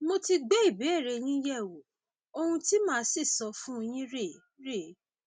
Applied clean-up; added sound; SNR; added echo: none; none; none; none.